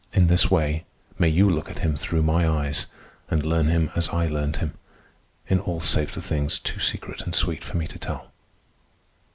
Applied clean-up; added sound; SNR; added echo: none; none; none; none.